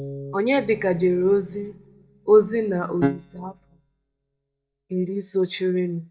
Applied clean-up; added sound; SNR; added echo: neural mask model DeepFilterNet 3.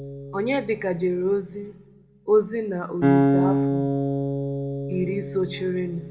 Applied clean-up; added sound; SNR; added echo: none; Acoustic guitar; -1 dB; reverberation time 1.5 s.